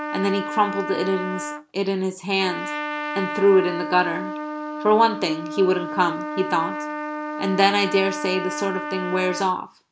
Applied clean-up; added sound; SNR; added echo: none; Trumpet; 7 dB; none.